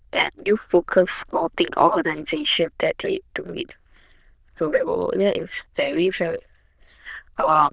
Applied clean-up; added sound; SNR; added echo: neural diffusion model UNIVERSE++.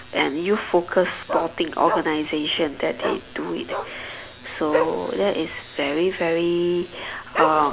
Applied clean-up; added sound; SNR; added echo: none; Dog; 8 dB; none.